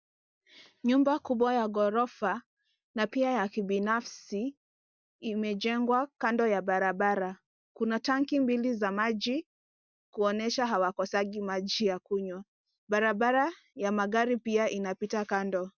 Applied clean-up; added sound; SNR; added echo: none; none; none; none.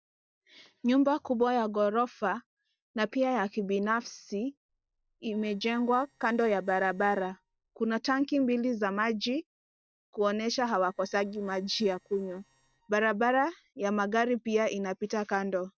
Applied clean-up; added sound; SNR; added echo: neural separator model SepFormer DNS4.